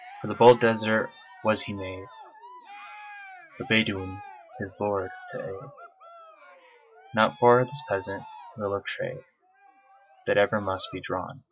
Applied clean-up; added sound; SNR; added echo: classical method log-MMSE.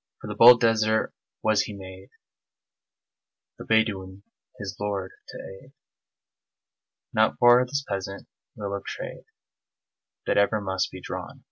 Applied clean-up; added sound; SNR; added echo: none; none; none; none.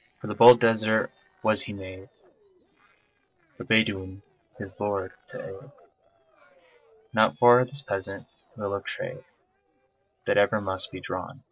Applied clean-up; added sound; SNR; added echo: neural separator model SepFormer DNS4.